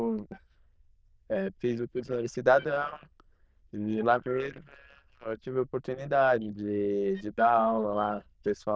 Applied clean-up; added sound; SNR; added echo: neural diffusion model UNIVERSE++.